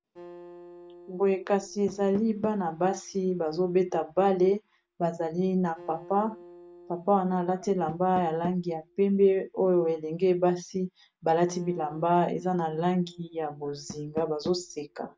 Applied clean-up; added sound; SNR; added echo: none; Door + Acoustic guitar; 20 dB; none.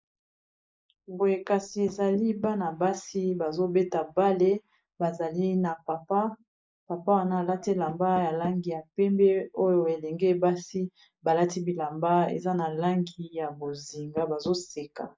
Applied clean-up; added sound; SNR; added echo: neural mask model Resemble Enhance denoiser.